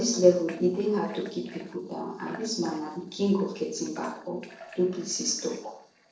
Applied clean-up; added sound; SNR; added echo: neural separator model SepFormer DNS4.